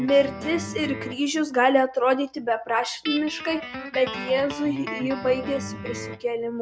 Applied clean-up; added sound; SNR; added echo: none; Guitar; 11 dB; none.